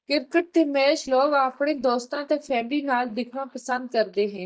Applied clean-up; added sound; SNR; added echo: neural mask model DeepFilterNet 3.